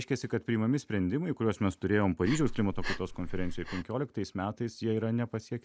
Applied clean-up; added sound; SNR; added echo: none; Breathing; 4 dB; none.